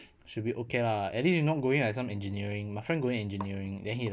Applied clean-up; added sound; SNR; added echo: none; none; none; none.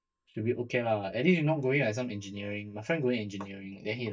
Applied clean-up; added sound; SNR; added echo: neural mask model DeepFilterNet 3.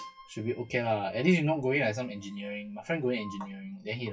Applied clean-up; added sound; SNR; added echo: classical method WPE with log-MMSE.